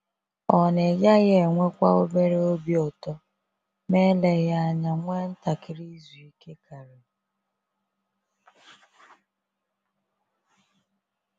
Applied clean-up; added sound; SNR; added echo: none; none; none; none.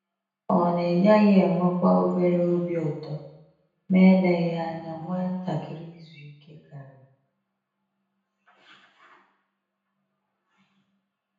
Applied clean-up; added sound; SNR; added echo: none; none; none; reverberation time 0.9 s.